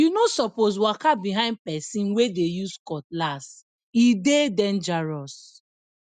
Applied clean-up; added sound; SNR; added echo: none; none; none; none.